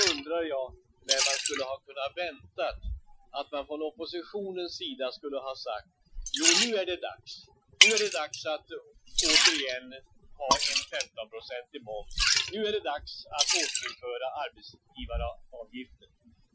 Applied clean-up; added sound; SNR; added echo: classical method Wiener filter.